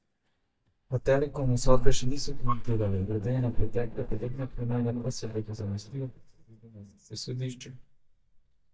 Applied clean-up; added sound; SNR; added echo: neural mask model DeepFilterNet 3.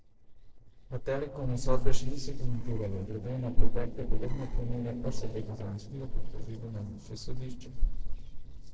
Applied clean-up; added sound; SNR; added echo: neural separator model SepFormer DNS4.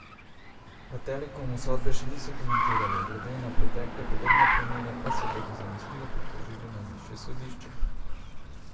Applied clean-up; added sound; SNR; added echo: none; Car; 5 dB; reverberation time 1.5 s.